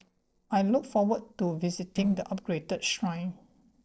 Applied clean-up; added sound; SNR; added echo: neural separator model SepFormer DNS4.